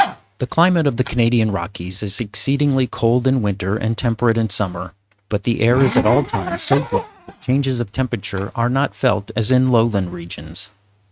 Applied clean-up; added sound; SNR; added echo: neural mask model RNNoise.